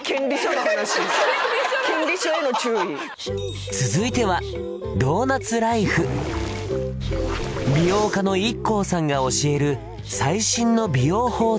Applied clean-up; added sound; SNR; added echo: none; none; none; none.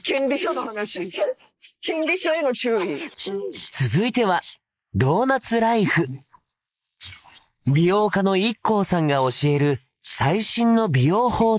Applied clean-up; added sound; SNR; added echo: neural mask model Resemble Enhance denoiser.